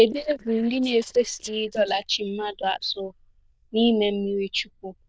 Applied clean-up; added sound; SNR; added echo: neural diffusion model UNIVERSE++.